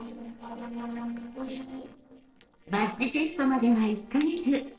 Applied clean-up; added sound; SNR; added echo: neural separator model SepFormer DNS4.